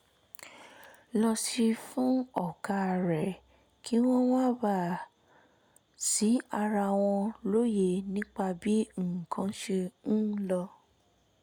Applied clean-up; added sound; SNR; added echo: none; none; none; none.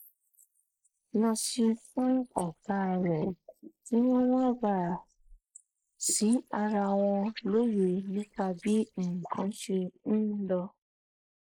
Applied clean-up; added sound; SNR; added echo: neural mask model Resemble Enhance denoiser.